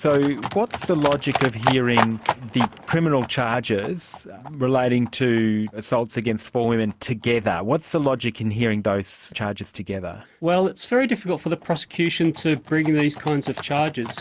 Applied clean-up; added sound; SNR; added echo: none; Livestock, farm animals, working animals; 11 dB; none.